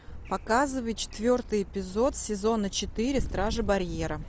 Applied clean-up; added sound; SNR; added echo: none; none; none; none.